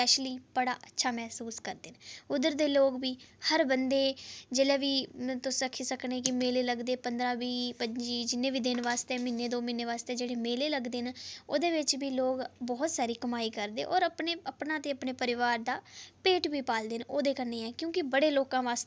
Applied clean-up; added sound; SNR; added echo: none; none; none; none.